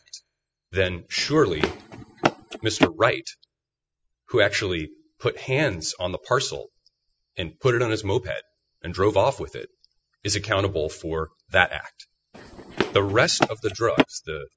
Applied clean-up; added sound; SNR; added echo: classical method spectral subtraction.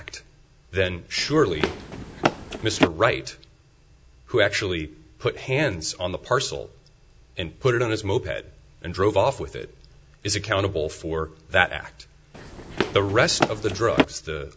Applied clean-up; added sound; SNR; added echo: none; Run; 1 dB; none.